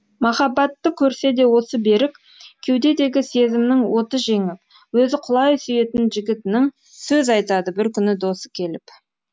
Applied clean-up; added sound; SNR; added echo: none; none; none; none.